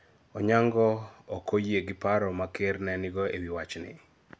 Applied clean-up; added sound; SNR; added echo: none; none; none; none.